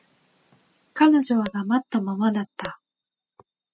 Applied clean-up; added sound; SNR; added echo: classical method spectral subtraction.